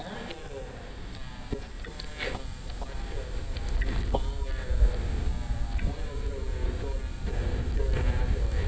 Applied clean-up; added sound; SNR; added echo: neural mask model DeepFilterNet 3.